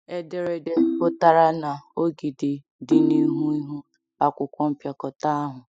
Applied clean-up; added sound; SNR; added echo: classical method spectral subtraction.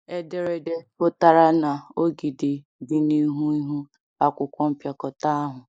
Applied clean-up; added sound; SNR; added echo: neural mask model Resemble Enhance denoiser.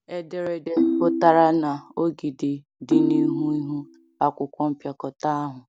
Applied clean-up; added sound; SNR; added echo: none; Ringtone; 1 dB; none.